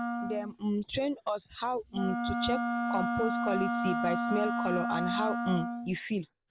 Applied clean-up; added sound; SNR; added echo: none; Wind instrument, woodwind instrument; 0 dB; none.